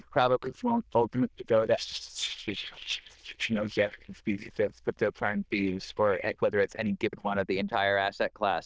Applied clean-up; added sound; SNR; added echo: neural diffusion model UNIVERSE++.